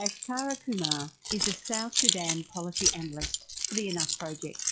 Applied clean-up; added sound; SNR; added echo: classical method log-MMSE.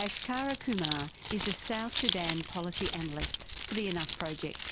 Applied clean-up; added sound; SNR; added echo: none; Keys jangling; -5 dB; none.